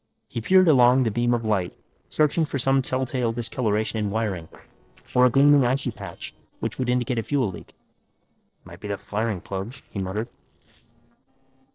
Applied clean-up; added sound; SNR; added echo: neural separator model SepFormer DNS4.